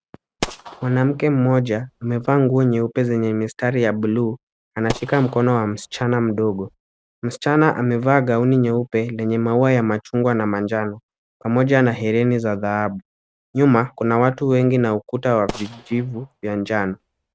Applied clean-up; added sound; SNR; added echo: neural mask model RNNoise.